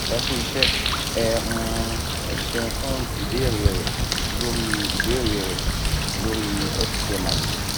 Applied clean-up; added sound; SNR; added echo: none; Bird; -5 dB; none.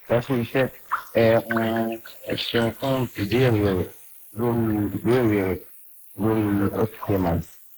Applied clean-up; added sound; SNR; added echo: neural mask model Resemble Enhance denoiser.